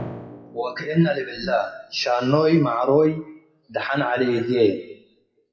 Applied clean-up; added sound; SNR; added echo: classical method WPE with log-MMSE.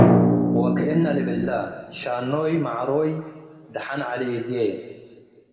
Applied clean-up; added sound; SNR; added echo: none; Drum; -2 dB; reverberation time 1.9 s.